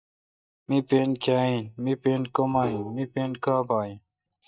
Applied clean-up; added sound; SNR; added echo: neural mask model DeepFilterNet 3.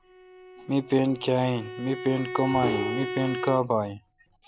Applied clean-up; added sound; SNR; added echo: none; Bowed string instrument; 9 dB; none.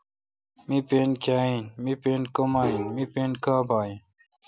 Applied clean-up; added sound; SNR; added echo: none; none; none; none.